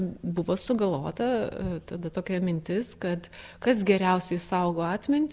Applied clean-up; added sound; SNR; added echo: none; none; none; none.